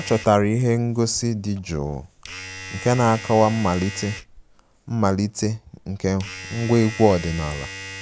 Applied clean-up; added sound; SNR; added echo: none; Domestic sounds, home sounds; 15 dB; none.